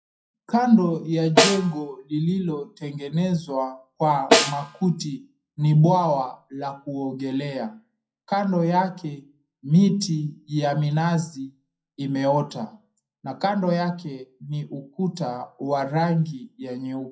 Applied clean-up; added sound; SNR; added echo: classical method WPE with log-MMSE.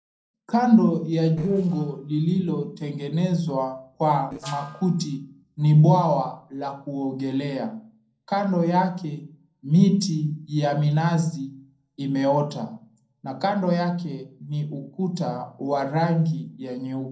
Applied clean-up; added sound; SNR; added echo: neural separator model SepFormer DNS4.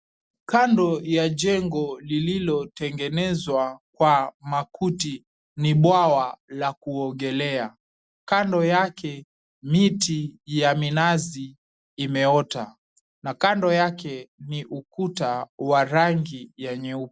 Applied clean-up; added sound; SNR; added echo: none; none; none; none.